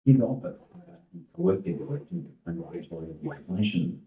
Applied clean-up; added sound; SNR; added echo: neural mask model DeepFilterNet 3.